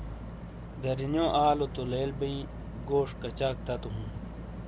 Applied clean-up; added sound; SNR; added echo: none; Boat, Water vehicle; 8 dB; none.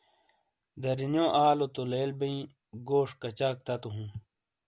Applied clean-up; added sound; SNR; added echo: none; none; none; none.